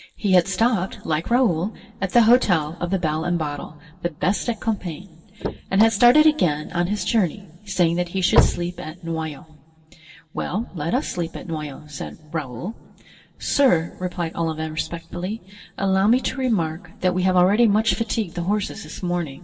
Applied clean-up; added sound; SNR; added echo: none; Slam / Car; 5 dB; reverberation time 2.2 s.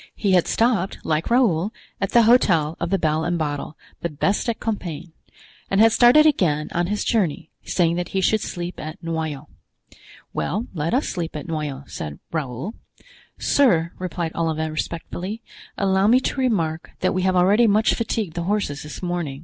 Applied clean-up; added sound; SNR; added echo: none; none; none; none.